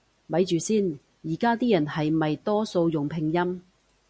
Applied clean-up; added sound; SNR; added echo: none; none; none; none.